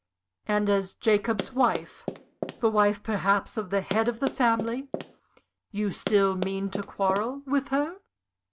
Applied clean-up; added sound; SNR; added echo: none; Run; 9 dB; none.